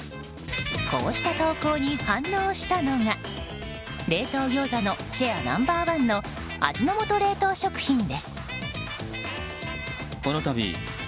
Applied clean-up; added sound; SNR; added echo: none; none; none; none.